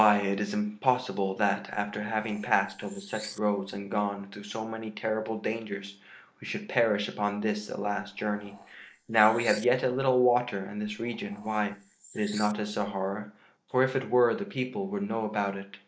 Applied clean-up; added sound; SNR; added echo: neural mask model Resemble Enhance denoiser.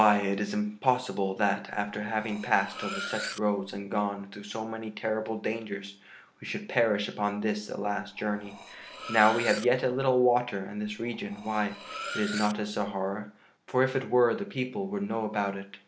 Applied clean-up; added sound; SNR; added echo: none; Cutlery, silverware; 11 dB; none.